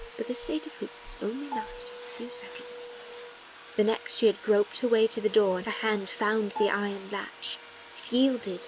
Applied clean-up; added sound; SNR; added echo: none; Bowed string instrument + Domestic sounds, home sounds; 13 dB; none.